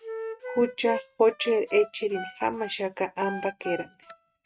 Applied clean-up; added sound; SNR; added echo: neural mask model RNNoise.